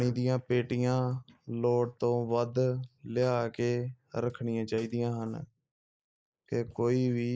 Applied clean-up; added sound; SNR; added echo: neural mask model Resemble Enhance denoiser.